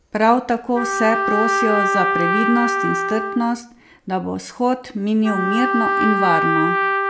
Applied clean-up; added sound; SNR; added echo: none; Trumpet; 1 dB; none.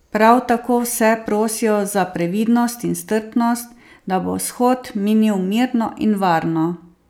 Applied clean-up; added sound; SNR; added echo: none; none; none; none.